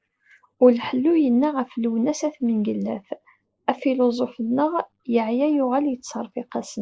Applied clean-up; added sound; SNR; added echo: neural mask model Resemble Enhance denoiser.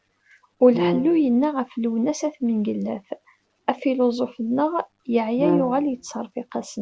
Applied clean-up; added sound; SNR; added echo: none; Brass instrument; 4 dB; none.